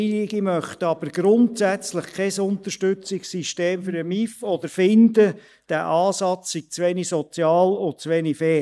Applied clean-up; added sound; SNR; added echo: neural mask model DeepFilterNet 3.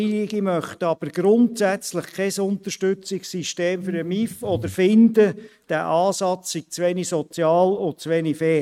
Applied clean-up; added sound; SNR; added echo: neural mask model RNNoise.